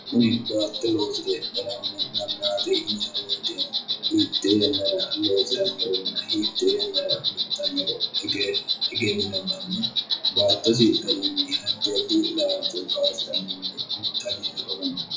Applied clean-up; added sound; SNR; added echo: classical method WPE with log-MMSE.